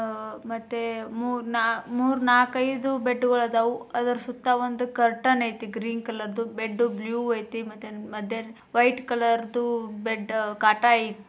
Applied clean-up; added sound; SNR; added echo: none; none; none; none.